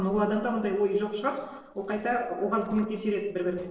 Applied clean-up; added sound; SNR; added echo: neural separator model SepFormer DNS4.